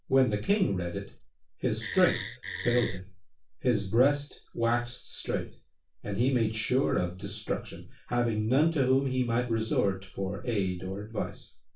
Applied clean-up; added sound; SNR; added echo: none; Wood; 8 dB; reverberation time 0.2 s.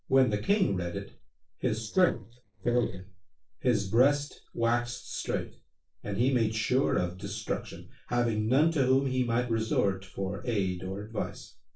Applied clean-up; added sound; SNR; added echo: neural separator model SepFormer DNS4.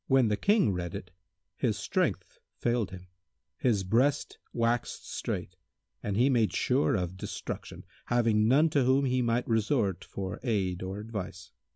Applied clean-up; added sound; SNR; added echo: none; none; none; none.